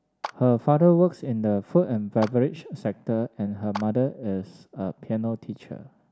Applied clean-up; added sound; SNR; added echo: none; Clapping; 18 dB; none.